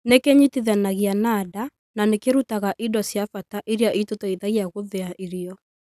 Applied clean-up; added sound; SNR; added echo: none; none; none; none.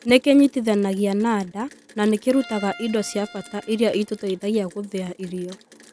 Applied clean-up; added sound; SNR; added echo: none; Rain + Bowed string instrument; 19 dB; none.